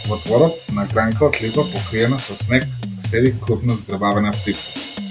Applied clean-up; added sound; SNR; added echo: none; Drum kit; 8 dB; none.